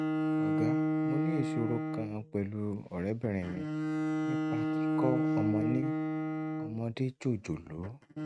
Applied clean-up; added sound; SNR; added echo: neural mask model RNNoise.